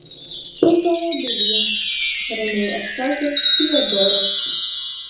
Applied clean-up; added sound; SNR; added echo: none; Wind chime; -1 dB; reverberation time 0.6 s.